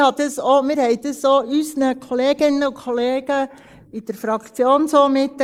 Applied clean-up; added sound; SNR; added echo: neural mask model Resemble Enhance denoiser.